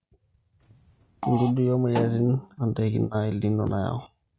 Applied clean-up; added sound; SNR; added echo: neural mask model RNNoise.